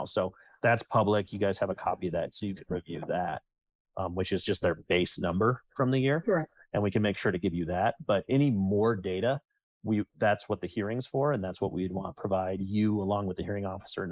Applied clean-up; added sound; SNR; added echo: neural mask model Resemble Enhance denoiser.